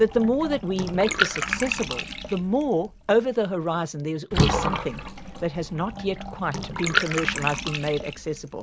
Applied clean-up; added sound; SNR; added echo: none; Bathtub (filling or washing) / Water; 3 dB; none.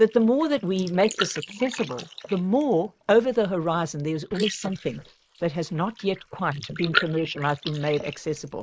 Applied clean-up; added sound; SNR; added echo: neural mask model Resemble Enhance denoiser.